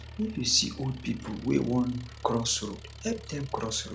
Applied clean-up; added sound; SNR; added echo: none; Engine; 15 dB; none.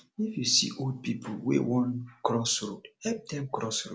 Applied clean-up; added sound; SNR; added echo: none; none; none; none.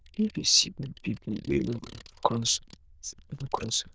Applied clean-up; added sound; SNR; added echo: neural diffusion model UNIVERSE++.